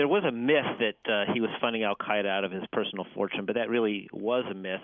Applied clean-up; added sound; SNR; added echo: none; none; none; none.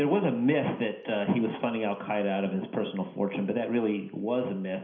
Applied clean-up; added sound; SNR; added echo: none; none; none; reverberation time 0.5 s.